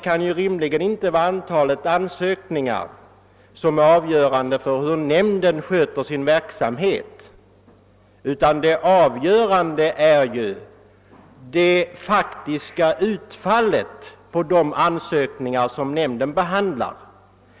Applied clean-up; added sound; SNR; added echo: none; none; none; none.